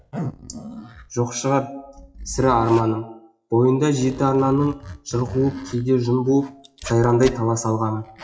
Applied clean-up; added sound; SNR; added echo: classical method WPE with log-MMSE.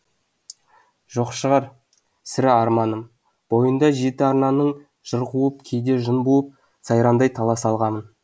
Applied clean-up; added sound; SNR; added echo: none; none; none; none.